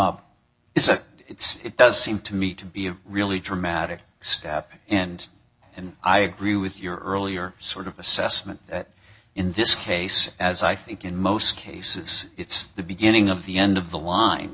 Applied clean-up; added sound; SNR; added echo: none; none; none; none.